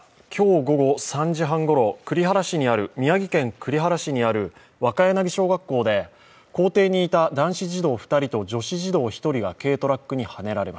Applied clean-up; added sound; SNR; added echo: none; none; none; none.